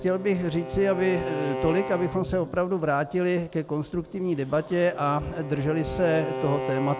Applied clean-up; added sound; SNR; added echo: none; Bowed string instrument; 9 dB; none.